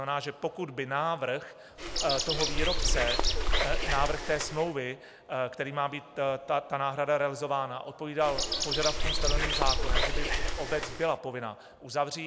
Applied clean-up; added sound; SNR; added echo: none; Bird; -4 dB; none.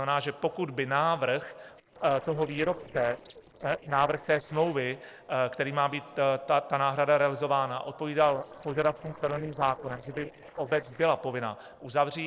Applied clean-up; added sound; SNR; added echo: neural separator model SepFormer DNS4.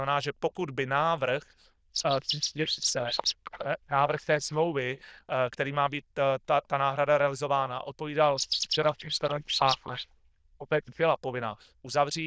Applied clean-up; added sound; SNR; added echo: neural diffusion model UNIVERSE++.